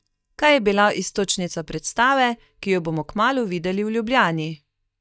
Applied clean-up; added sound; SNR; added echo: neural mask model DeepFilterNet 3.